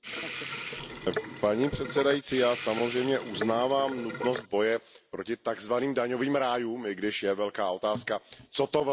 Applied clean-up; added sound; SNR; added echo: none; Sink (filling or washing) / Water tap, faucet; 7 dB; none.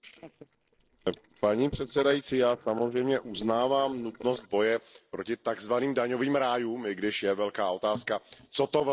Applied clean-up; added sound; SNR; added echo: neural separator model SepFormer DNS4.